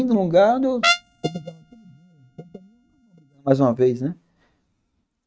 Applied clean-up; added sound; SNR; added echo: neural mask model RNNoise.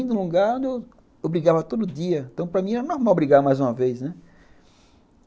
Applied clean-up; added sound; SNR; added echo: none; none; none; none.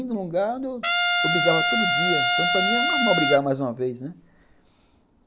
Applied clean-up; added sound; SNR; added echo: none; Trumpet; -5 dB; none.